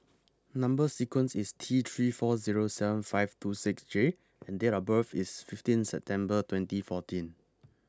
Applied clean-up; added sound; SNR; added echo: none; none; none; none.